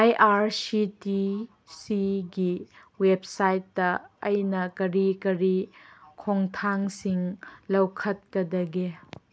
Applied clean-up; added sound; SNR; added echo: none; none; none; none.